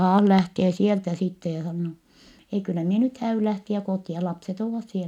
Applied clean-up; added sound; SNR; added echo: none; none; none; none.